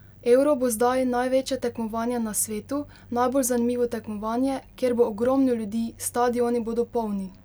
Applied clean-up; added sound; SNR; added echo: none; none; none; none.